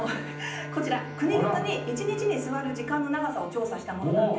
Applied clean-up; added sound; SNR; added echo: none; Bowed string instrument; 11 dB; reverberation time 0.6 s.